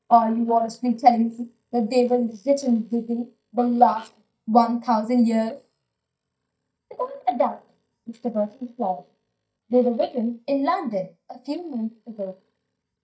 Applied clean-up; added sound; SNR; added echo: neural mask model DeepFilterNet 3.